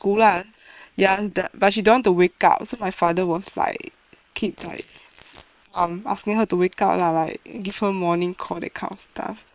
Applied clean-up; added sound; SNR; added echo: neural separator model SepFormer WHAM!.